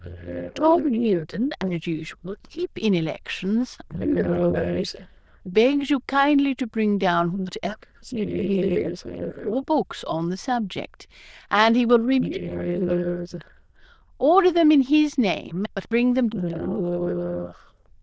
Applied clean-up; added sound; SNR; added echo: neural diffusion model UNIVERSE++.